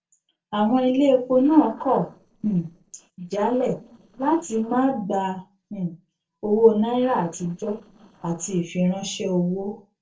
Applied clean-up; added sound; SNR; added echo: neural separator model SepFormer DNS4.